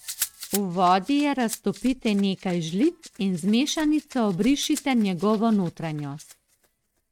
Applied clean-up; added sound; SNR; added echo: neural mask model RNNoise.